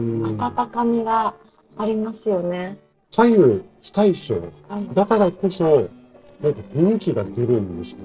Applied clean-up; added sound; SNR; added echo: neural separator model SepFormer DNS4.